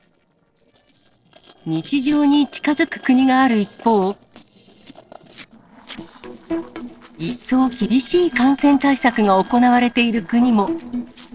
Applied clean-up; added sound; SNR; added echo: neural separator model SepFormer DNS4.